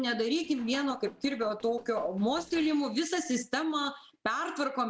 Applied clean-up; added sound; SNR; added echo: neural separator model SepFormer DNS4.